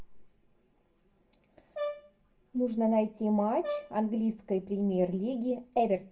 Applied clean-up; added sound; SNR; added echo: none; Brass instrument; 10 dB; reverberation time 0.1 s.